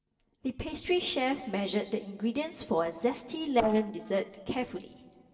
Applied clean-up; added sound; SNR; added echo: neural separator model SepFormer DNS4.